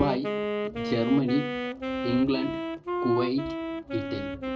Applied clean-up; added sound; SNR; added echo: none; Wind instrument, woodwind instrument; 2 dB; reverberation time 0.2 s.